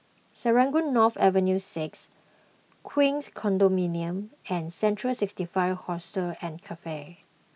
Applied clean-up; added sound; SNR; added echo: none; none; none; none.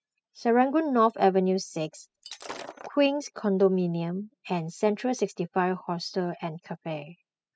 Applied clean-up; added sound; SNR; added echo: classical method spectral subtraction.